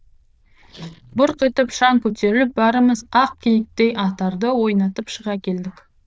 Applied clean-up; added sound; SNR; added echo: neural diffusion model UNIVERSE++.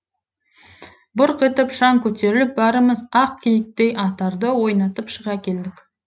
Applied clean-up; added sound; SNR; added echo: none; none; none; none.